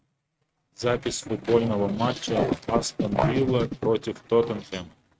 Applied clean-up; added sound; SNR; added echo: neural mask model RNNoise.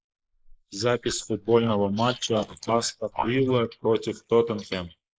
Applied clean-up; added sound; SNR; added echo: neural mask model Resemble Enhance denoiser.